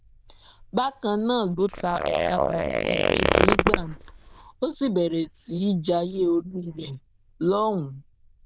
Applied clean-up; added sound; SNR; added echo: neural diffusion model UNIVERSE++.